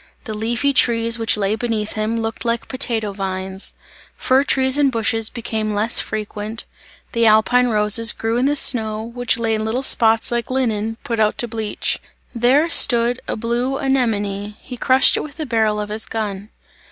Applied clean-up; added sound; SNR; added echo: none; none; none; none.